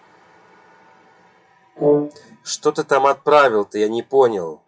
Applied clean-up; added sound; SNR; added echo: classical method WPE with log-MMSE.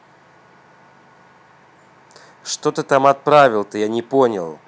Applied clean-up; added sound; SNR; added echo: none; none; none; none.